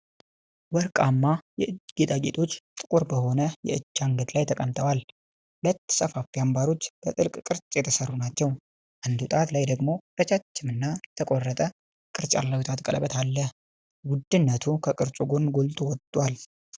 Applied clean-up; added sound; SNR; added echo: none; none; none; none.